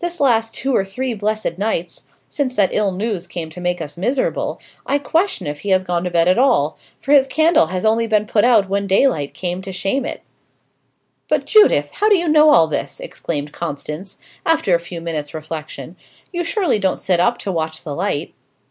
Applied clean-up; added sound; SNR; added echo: none; none; none; none.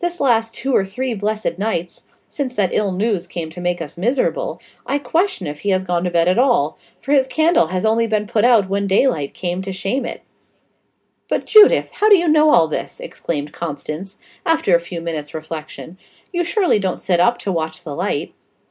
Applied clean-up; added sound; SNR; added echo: none; none; none; reverberation time 0.3 s.